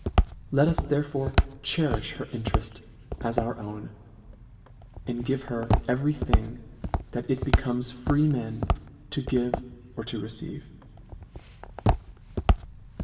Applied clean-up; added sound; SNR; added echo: none; Walk, footsteps; -1 dB; reverberation time 1.6 s.